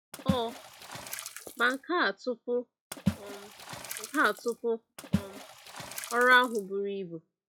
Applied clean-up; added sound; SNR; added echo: classical method log-MMSE.